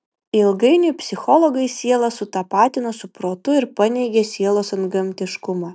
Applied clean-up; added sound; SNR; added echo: none; none; none; none.